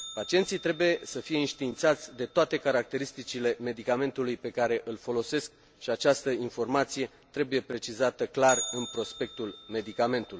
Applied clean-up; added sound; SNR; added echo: none; Bell; 16 dB; none.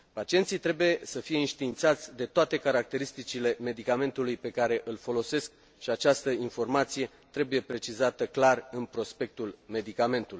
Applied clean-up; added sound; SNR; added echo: none; none; none; none.